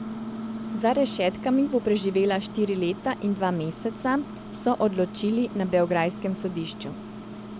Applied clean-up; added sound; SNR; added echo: none; Microwave oven; 10 dB; none.